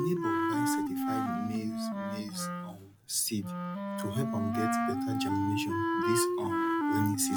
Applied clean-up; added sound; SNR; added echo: none; Wind instrument, woodwind instrument; -5 dB; none.